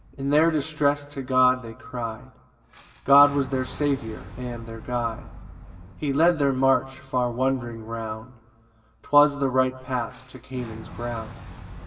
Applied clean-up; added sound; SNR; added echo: none; Boom; 18 dB; reverberation time 2.0 s.